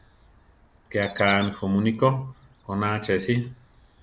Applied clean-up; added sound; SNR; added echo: none; Bird vocalization, bird call, bird song; 16 dB; none.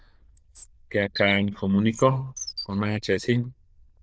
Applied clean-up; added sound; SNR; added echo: neural diffusion model UNIVERSE++.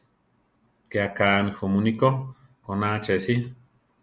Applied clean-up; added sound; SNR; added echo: none; none; none; none.